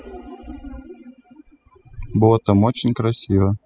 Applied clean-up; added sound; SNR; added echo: classical method spectral subtraction.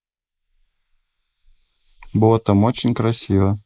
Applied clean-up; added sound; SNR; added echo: neural mask model Resemble Enhance denoiser.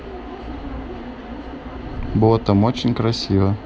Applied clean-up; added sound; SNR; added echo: none; Wind; 15 dB; none.